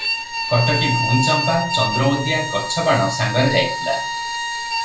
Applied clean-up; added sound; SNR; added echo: none; Bowed string instrument; 3 dB; reverberation time 0.3 s.